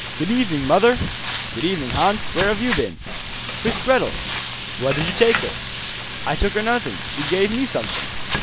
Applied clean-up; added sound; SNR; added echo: none; Frying (food); 3 dB; none.